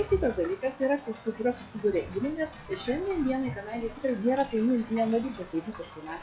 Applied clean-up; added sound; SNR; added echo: classical method log-MMSE.